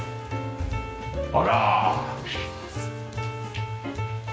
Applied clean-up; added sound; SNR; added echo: none; none; none; none.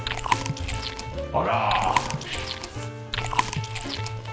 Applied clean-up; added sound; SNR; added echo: none; Chewing, mastication; 1 dB; none.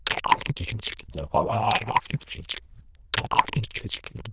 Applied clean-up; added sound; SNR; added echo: neural diffusion model UNIVERSE++.